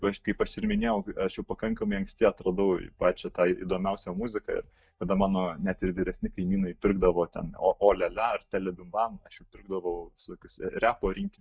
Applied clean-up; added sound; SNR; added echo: neural mask model DeepFilterNet 3.